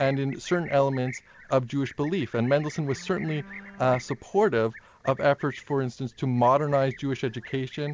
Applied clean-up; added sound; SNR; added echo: none; Livestock, farm animals, working animals; 20 dB; none.